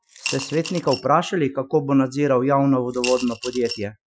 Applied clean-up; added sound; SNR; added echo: classical method Wiener filter.